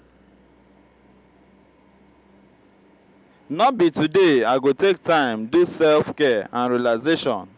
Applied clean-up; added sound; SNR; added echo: none; none; none; none.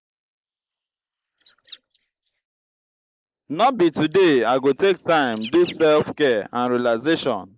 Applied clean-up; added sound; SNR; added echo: neural mask model Resemble Enhance denoiser.